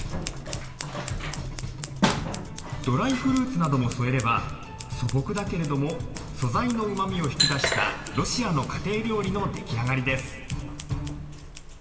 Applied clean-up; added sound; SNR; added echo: none; Scissors; 6 dB; reverberation time 2.3 s.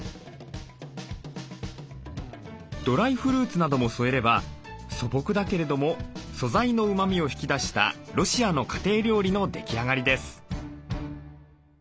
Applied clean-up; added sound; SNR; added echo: none; none; none; none.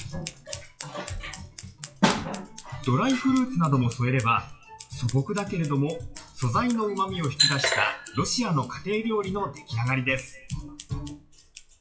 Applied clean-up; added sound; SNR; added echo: classical method WPE with log-MMSE.